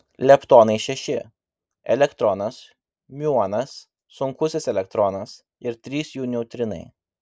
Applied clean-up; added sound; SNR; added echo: none; none; none; none.